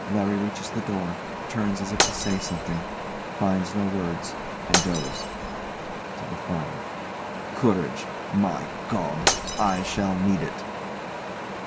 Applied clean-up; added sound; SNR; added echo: none; Shatter + Wind; 2 dB; none.